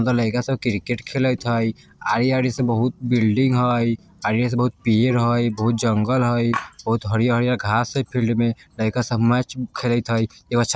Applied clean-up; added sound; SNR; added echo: neural separator model SepFormer DNS4.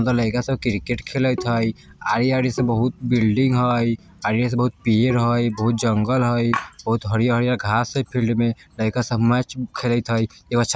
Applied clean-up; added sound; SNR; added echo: none; Bowed string instrument; 17 dB; none.